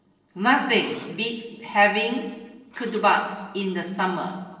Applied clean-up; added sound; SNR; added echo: neural separator model SepFormer DNS4.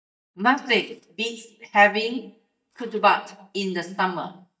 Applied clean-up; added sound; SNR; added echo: neural mask model DeepFilterNet 3.